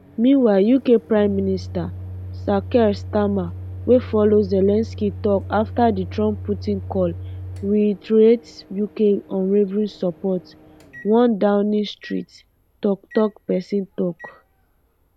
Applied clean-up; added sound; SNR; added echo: none; Microwave oven; 15 dB; none.